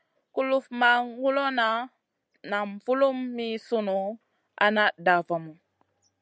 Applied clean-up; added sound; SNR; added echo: none; none; none; none.